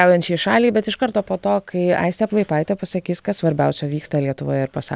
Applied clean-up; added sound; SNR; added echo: none; none; none; none.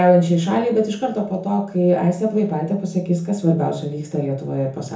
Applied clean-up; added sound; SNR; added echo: none; none; none; reverberation time 0.6 s.